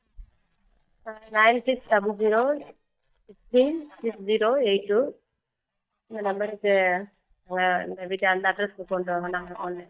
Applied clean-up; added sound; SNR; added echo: neural mask model DeepFilterNet 3.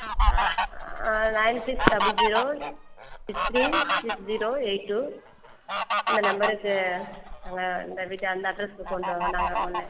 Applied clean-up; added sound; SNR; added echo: none; Fowl; -1 dB; none.